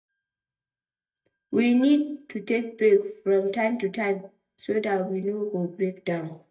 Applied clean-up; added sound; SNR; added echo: neural mask model DeepFilterNet 3.